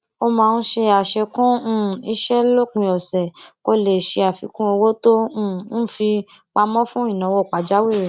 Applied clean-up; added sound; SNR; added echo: none; none; none; none.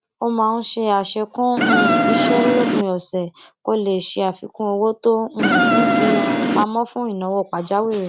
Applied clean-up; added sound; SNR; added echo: none; Insect; -5 dB; none.